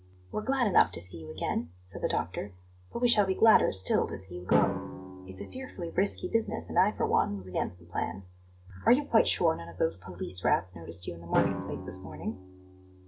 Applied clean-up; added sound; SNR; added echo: none; Drum; 10 dB; none.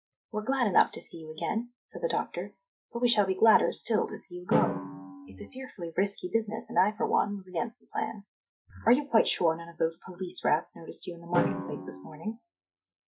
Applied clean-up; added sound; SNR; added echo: classical method Wiener filter.